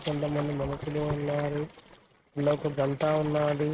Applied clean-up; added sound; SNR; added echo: neural mask model RNNoise.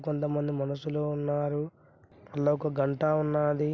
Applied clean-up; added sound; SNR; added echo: none; none; none; none.